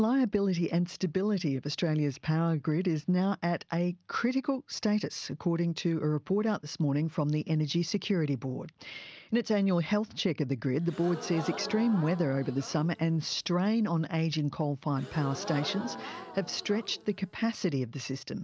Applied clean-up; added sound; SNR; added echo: none; Crowd / Gasp; 13 dB; none.